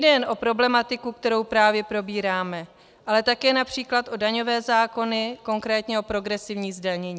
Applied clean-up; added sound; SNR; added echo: none; none; none; none.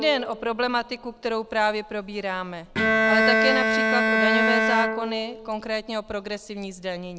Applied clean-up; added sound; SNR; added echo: none; Bowed string instrument; -2 dB; none.